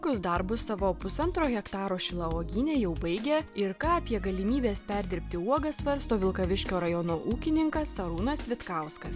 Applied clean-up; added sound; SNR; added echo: none; none; none; none.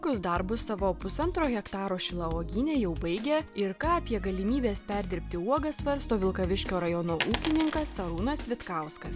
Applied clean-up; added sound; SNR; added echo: none; Coin (dropping); 3 dB; none.